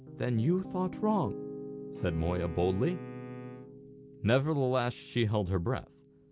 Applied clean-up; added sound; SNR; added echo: none; Bowed string instrument + Piano; 12 dB; none.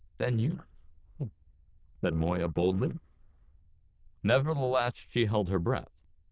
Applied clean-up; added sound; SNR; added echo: neural diffusion model UNIVERSE++.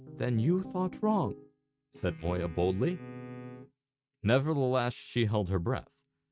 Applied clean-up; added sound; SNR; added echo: neural mask model RNNoise.